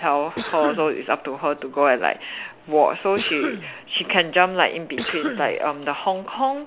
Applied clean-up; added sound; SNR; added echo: none; Cough; 10 dB; none.